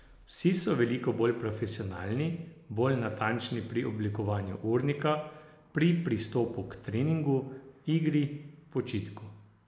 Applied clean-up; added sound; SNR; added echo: none; none; none; none.